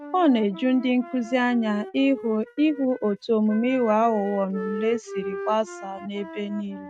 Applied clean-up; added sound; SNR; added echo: neural mask model RNNoise.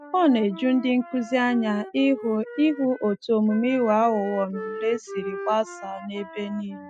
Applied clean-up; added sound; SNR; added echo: classical method spectral subtraction.